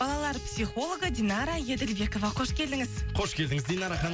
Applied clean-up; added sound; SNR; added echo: none; Bowed string instrument; 19 dB; none.